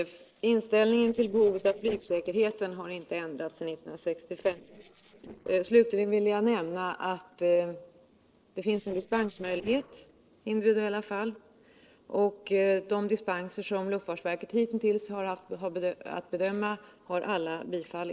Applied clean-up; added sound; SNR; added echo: neural separator model SepFormer DNS4.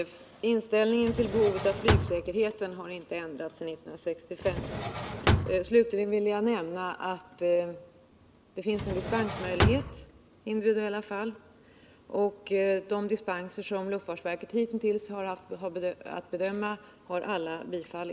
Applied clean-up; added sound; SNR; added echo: none; Drawer open or close; 0 dB; none.